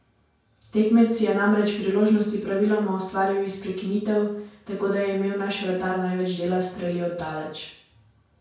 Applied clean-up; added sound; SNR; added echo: none; none; none; reverberation time 0.5 s.